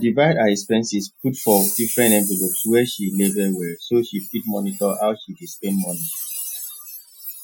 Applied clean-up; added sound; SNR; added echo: classical method Wiener filter.